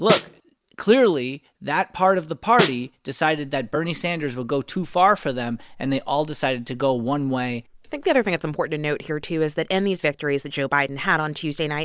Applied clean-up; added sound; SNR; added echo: none; Snare drum; 0 dB; none.